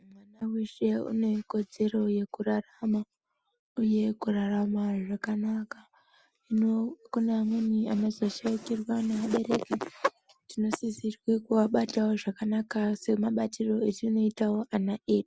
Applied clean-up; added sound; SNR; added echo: none; none; none; none.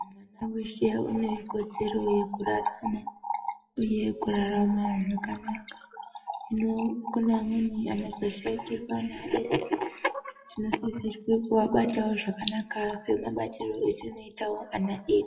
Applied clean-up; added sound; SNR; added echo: classical method WPE with log-MMSE.